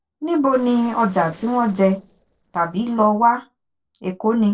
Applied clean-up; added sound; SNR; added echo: neural separator model SepFormer DNS4.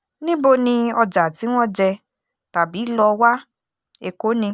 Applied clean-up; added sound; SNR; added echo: none; none; none; none.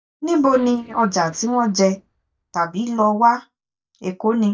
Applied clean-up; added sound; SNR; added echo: neural mask model DeepFilterNet 3.